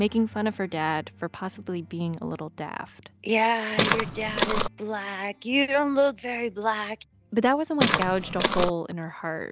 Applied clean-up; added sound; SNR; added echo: none; Walk, footsteps; -3 dB; none.